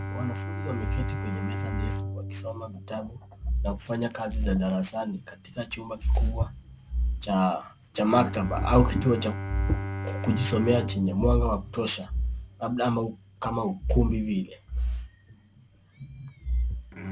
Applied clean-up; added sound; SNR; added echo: none; Bowed string instrument; 9 dB; none.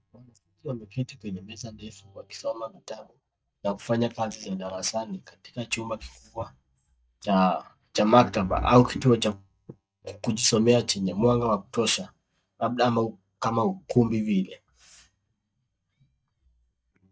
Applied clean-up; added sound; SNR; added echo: neural mask model DeepFilterNet 3.